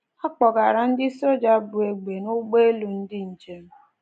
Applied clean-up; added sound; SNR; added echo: none; none; none; none.